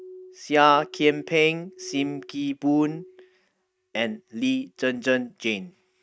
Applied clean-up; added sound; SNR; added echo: neural mask model RNNoise.